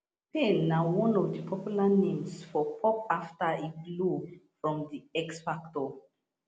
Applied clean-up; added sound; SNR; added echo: none; none; none; none.